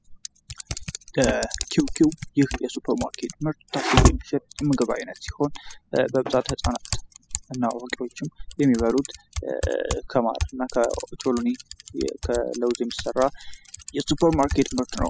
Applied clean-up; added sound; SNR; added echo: classical method spectral subtraction.